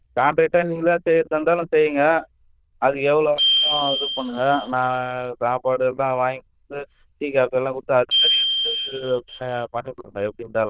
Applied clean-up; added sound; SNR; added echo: neural diffusion model UNIVERSE++.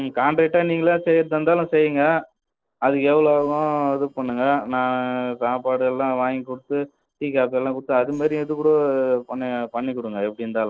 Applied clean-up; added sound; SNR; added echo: neural separator model SepFormer DNS4.